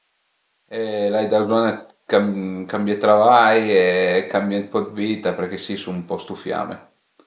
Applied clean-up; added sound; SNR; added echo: none; none; none; none.